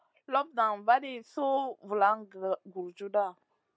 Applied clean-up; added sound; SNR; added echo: none; none; none; none.